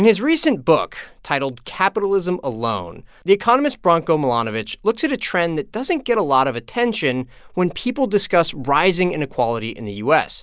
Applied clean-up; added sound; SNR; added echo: none; none; none; none.